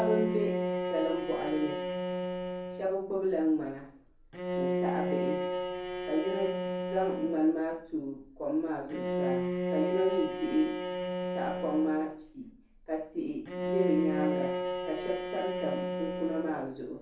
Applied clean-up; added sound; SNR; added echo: none; Bowed string instrument; 1 dB; reverberation time 0.5 s.